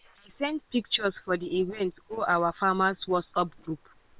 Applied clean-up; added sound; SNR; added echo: neural separator model SepFormer WHAM!.